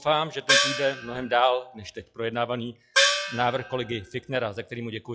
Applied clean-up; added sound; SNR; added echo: classical method log-MMSE.